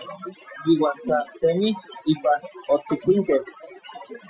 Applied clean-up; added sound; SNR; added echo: classical method Wiener filter.